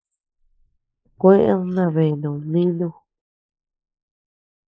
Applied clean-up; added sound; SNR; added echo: neural mask model Resemble Enhance denoiser.